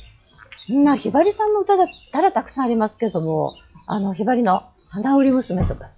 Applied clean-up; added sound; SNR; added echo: classical method log-MMSE.